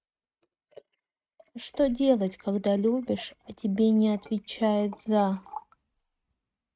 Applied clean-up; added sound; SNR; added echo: neural mask model RNNoise.